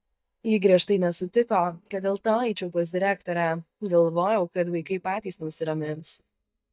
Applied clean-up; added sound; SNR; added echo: neural mask model DeepFilterNet 3.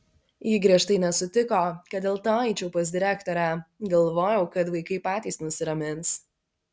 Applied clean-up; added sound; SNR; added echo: none; none; none; none.